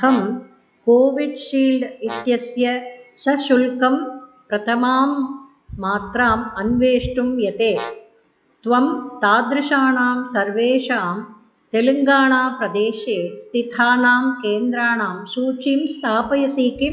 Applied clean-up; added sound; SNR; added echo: classical method log-MMSE.